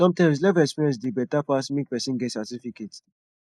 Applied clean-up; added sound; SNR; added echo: neural mask model Resemble Enhance denoiser.